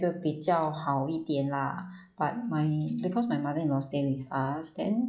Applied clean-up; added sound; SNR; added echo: classical method log-MMSE.